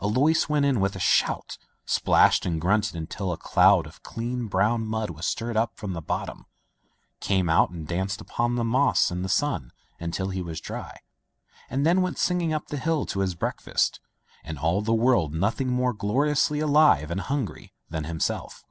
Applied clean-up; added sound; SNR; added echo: none; none; none; none.